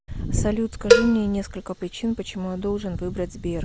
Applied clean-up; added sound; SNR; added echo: none; Cowbell; -1 dB; none.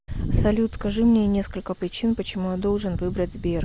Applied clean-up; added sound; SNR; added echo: none; none; none; none.